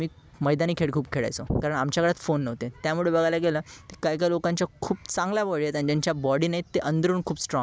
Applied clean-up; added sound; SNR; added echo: none; none; none; none.